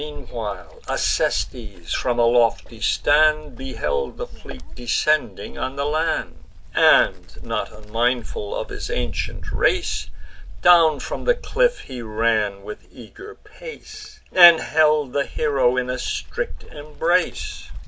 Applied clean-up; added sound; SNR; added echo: none; Wind; 7 dB; none.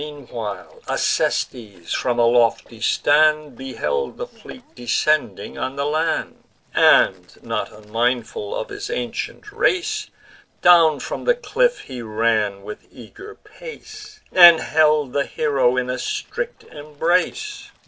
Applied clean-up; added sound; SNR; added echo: neural separator model SepFormer DNS4.